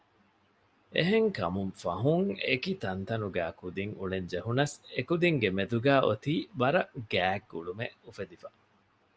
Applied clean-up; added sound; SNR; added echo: none; none; none; none.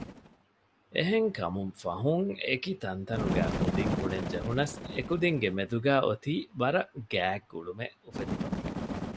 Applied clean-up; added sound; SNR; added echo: none; Bird; 5 dB; none.